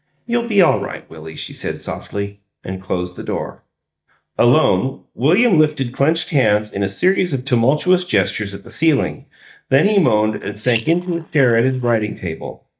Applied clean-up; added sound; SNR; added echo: neural mask model DeepFilterNet 3.